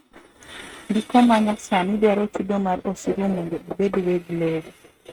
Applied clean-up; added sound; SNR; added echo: neural mask model RNNoise.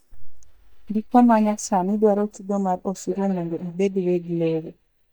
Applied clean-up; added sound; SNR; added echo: neural mask model DeepFilterNet 3.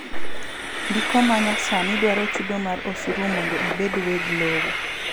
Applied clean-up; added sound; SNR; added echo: none; Train; 3 dB; none.